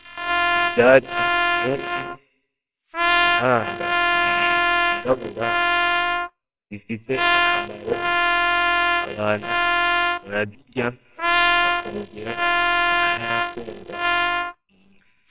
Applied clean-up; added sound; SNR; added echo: neural separator model SepFormer WHAMR!.